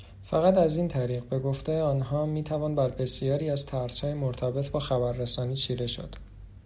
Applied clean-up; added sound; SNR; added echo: none; none; none; none.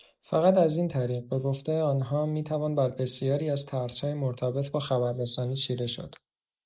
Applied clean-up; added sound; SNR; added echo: neural mask model Resemble Enhance denoiser.